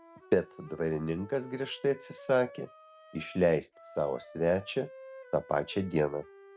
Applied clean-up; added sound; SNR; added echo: none; Wind instrument, woodwind instrument; 19 dB; none.